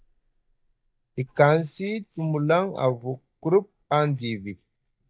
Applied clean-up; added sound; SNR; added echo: neural mask model DeepFilterNet 3.